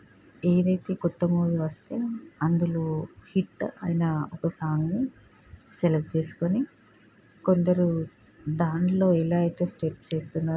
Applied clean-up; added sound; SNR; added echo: none; none; none; none.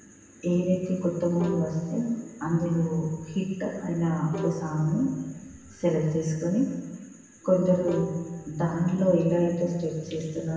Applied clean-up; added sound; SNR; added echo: none; Bowed string instrument; 15 dB; reverberation time 1.3 s.